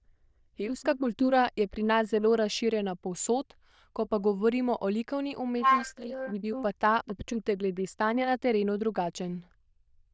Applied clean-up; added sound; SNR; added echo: neural diffusion model UNIVERSE++.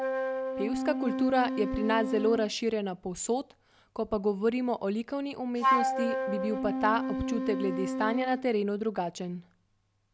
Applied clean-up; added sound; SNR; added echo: none; Wind instrument, woodwind instrument; 3 dB; none.